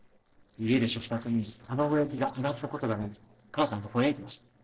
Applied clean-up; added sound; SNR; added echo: neural separator model SepFormer DNS4.